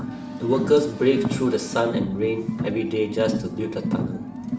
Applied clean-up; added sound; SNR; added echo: none; Car; 4 dB; reverberation time 0.6 s.